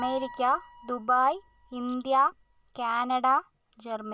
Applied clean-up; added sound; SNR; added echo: none; Piano; 19 dB; none.